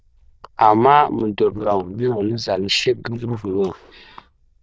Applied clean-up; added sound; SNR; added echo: neural diffusion model UNIVERSE++.